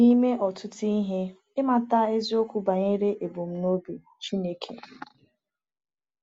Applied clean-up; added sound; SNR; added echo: none; none; none; none.